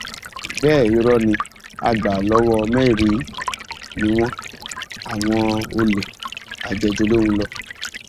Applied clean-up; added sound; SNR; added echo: neural mask model RNNoise.